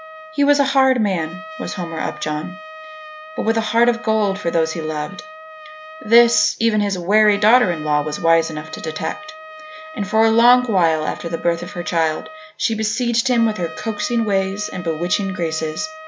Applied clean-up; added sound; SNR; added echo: none; Trumpet; 16 dB; none.